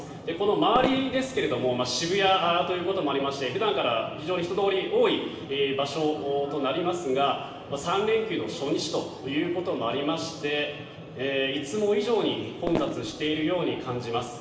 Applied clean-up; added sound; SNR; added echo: none; Fireworks; 10 dB; reverberation time 1.2 s.